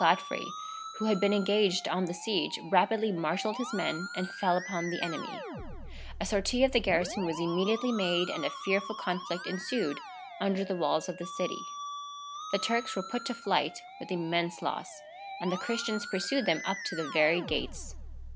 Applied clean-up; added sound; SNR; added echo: none; Musical instrument; 10 dB; none.